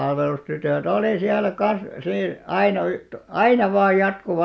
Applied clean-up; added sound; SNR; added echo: none; none; none; none.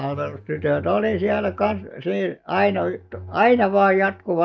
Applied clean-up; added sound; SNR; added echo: neural mask model DeepFilterNet 3.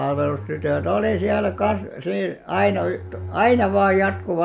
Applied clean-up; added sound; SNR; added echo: none; Bowed string instrument; 12 dB; none.